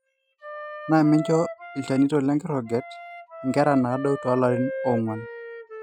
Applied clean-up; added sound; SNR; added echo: classical method Wiener filter.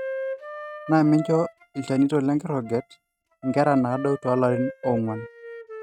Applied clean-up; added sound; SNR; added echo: neural mask model RNNoise.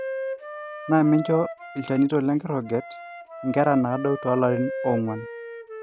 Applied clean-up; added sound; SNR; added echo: none; Wind instrument, woodwind instrument; 10 dB; none.